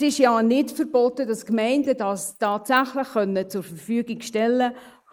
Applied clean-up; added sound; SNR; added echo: neural mask model Resemble Enhance denoiser.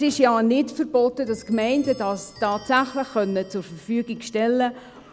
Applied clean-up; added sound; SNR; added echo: none; Clock; 19 dB; none.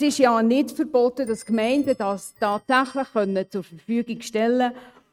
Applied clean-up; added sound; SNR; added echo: neural mask model RNNoise.